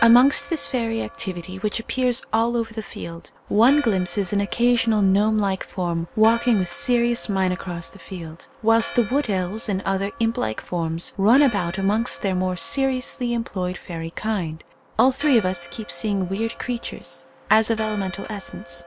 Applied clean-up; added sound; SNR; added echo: none; Church bell; 19 dB; none.